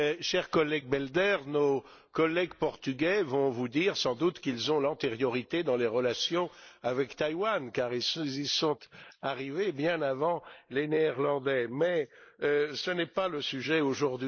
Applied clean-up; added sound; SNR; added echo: neural mask model Resemble Enhance denoiser.